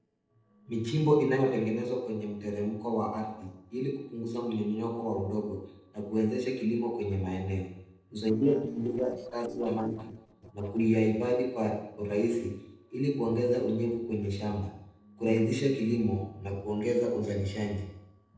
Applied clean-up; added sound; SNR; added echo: neural separator model SepFormer DNS4.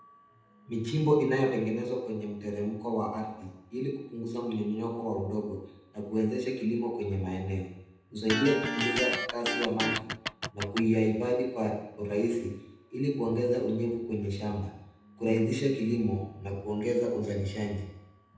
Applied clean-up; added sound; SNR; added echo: none; Electric guitar; 2 dB; reverberation time 0.9 s.